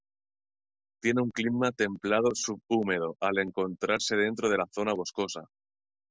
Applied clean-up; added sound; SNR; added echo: none; none; none; none.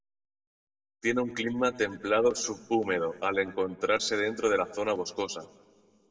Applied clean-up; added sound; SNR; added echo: none; none; none; reverberation time 0.9 s.